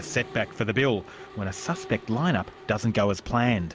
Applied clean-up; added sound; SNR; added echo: none; Mechanisms; 18 dB; none.